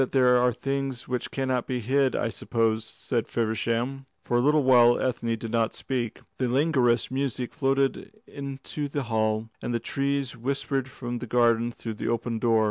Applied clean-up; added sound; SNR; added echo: none; none; none; none.